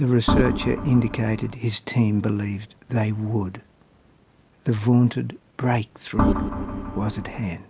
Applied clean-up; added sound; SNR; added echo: none; Organ; 1 dB; none.